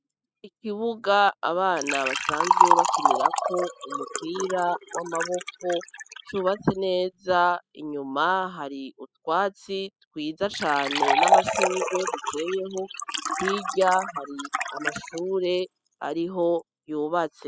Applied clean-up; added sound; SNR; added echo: classical method spectral subtraction.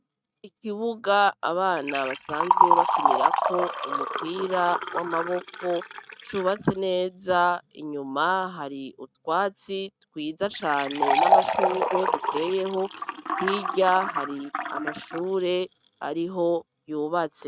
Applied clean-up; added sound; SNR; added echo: neural mask model RNNoise.